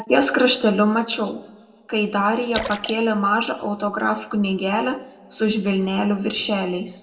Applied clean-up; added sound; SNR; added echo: none; Splash, splatter; 14 dB; reverberation time 1.0 s.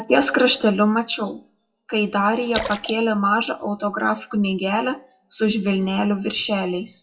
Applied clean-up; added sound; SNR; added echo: classical method WPE with log-MMSE.